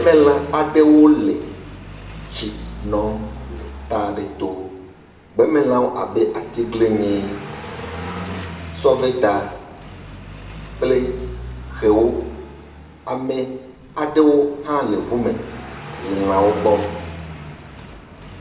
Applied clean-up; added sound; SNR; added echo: none; Car passing by; 14 dB; reverberation time 1.0 s.